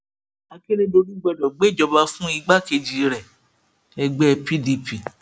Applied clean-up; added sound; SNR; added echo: none; none; none; none.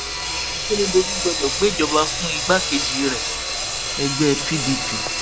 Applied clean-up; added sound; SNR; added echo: none; Sawing; 1 dB; none.